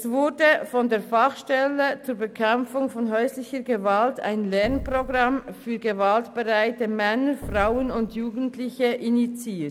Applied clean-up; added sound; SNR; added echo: none; Explosion; 13 dB; none.